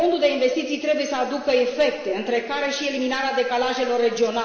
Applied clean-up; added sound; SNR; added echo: none; none; none; reverberation time 2.1 s.